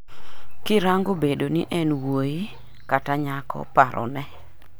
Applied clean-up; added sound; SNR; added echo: none; none; none; none.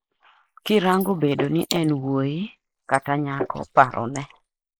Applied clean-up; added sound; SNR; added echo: neural mask model Resemble Enhance denoiser.